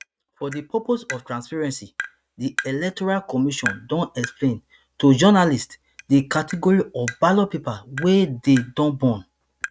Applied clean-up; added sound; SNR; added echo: neural mask model RNNoise.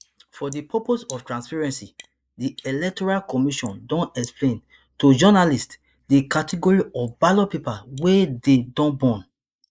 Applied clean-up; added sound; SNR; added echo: neural mask model Resemble Enhance denoiser.